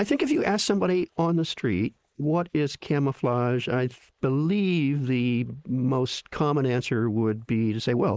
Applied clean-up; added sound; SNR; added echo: neural mask model Resemble Enhance denoiser.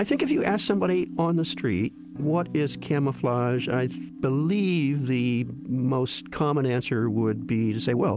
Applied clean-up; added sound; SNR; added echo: none; Electric guitar / Strum; 15 dB; none.